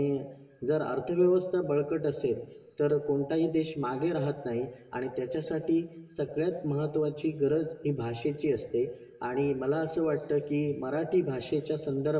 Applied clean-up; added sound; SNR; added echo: none; none; none; reverberation time 1.0 s.